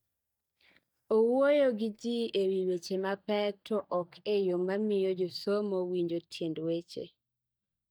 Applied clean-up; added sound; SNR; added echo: neural mask model DeepFilterNet 3.